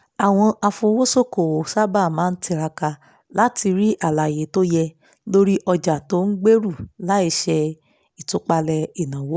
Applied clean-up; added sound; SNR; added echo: none; none; none; none.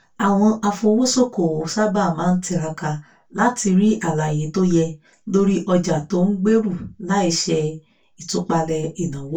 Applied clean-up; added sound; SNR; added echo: none; none; none; reverberation time 0.2 s.